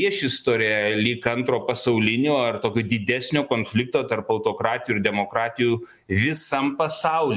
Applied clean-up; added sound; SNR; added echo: none; none; none; none.